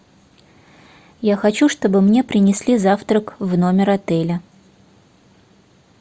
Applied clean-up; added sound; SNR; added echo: none; none; none; none.